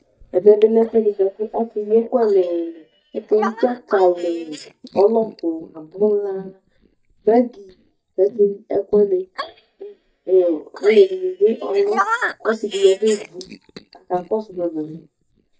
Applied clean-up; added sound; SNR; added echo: neural mask model DeepFilterNet 3.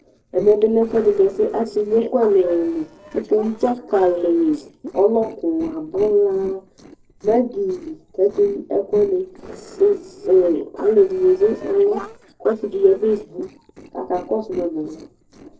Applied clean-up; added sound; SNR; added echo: neural separator model SepFormer DNS4.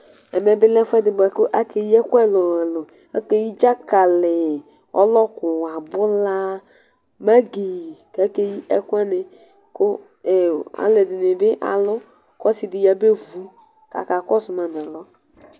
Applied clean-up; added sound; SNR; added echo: none; none; none; none.